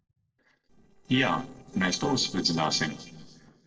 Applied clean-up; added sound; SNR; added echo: neural separator model SepFormer DNS4.